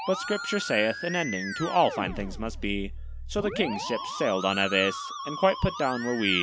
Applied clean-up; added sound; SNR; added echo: none; Musical instrument; 8 dB; none.